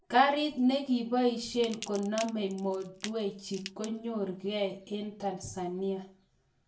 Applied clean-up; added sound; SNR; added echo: none; Crackle / Crushing; 17 dB; reverberation time 0.3 s.